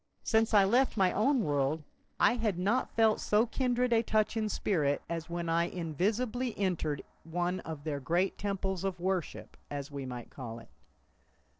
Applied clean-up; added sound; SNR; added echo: neural separator model SepFormer DNS4.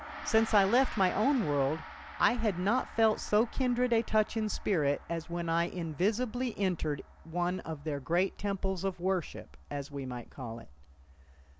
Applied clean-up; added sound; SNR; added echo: none; Gong; 18 dB; none.